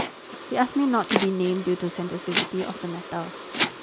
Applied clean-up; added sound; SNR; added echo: none; Domestic sounds, home sounds; 2 dB; none.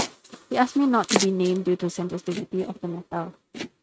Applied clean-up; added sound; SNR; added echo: neural mask model RNNoise.